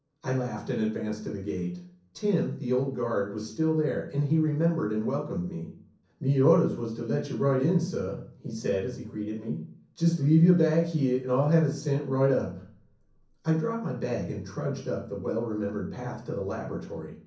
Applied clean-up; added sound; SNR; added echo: none; none; none; reverberation time 0.6 s.